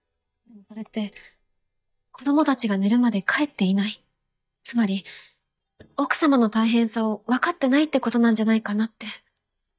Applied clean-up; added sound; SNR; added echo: neural mask model DeepFilterNet 3.